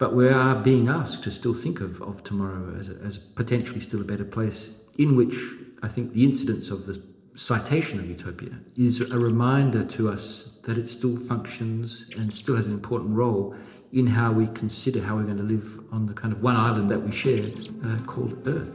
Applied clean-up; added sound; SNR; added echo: neural separator model SepFormer DNS4.